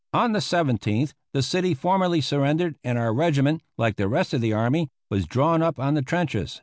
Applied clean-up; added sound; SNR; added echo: none; none; none; none.